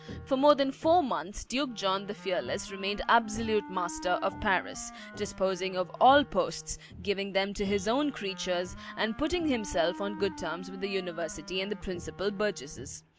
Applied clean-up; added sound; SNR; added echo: none; Wind instrument, woodwind instrument; 17 dB; none.